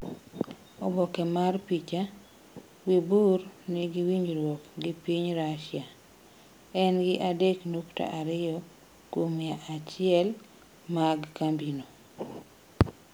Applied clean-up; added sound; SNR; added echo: none; none; none; none.